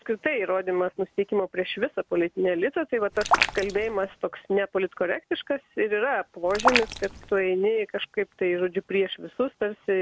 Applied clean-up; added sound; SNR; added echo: none; Raindrop; 1 dB; none.